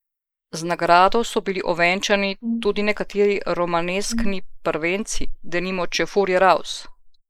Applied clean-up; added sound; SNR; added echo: neural mask model Resemble Enhance denoiser.